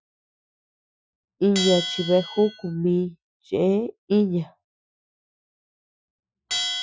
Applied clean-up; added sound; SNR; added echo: classical method Wiener filter.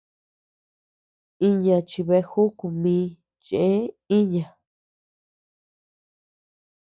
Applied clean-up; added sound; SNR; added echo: none; none; none; none.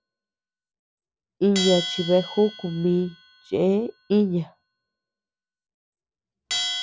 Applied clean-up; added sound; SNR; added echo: none; Bell; 10 dB; none.